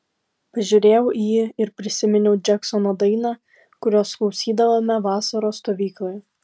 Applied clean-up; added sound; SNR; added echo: none; none; none; none.